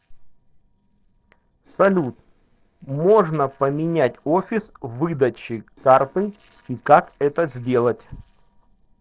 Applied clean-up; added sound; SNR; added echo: neural separator model SepFormer DNS4.